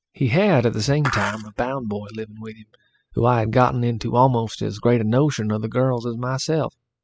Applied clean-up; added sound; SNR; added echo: classical method spectral subtraction.